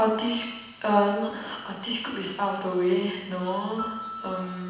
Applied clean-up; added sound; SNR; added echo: none; Piano; 16 dB; reverberation time 1.1 s.